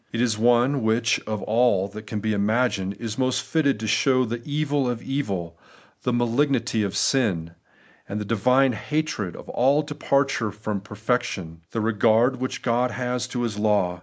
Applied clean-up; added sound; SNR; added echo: none; none; none; none.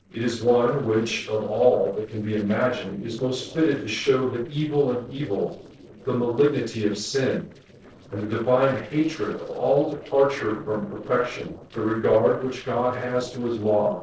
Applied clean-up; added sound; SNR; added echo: neural separator model SepFormer DNS4.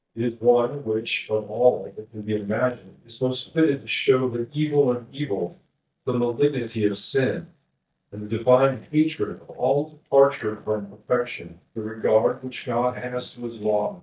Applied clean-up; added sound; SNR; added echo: neural mask model DeepFilterNet 3.